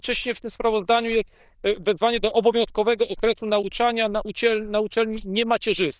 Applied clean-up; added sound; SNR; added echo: neural diffusion model UNIVERSE++.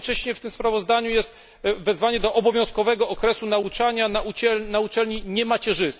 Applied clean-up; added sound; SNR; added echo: none; Walk, footsteps; 17 dB; none.